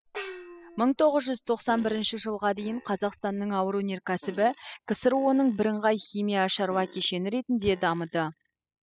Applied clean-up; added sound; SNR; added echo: classical method spectral subtraction.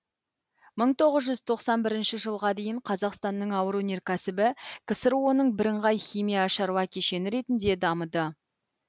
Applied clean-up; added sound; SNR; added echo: none; none; none; none.